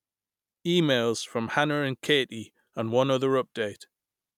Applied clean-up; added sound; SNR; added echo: none; none; none; none.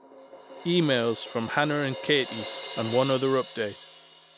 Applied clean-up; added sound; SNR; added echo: none; Crash cymbal; 12 dB; none.